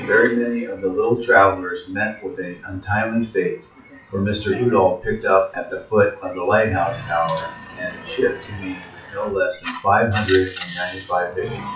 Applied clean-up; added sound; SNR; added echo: classical method WPE with log-MMSE.